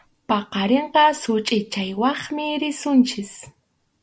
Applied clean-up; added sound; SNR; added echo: none; none; none; none.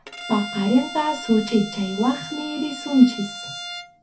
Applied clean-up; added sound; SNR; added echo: none; Bowed string instrument; 12 dB; reverberation time 0.3 s.